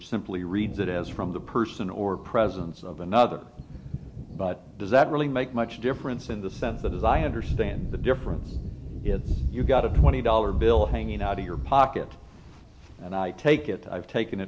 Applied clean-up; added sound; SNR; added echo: none; Thunder; 4 dB; none.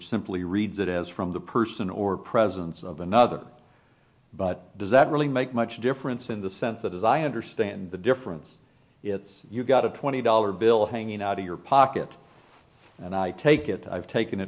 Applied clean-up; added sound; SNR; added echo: none; none; none; none.